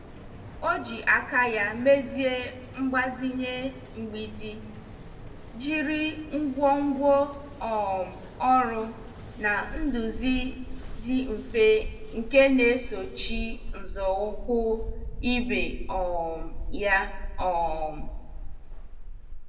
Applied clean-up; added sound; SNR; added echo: none; Mechanical fan; 8 dB; reverberation time 1.0 s.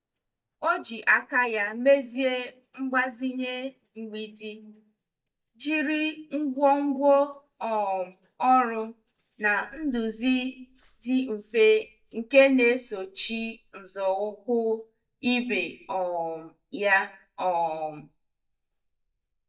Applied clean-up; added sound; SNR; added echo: neural mask model DeepFilterNet 3.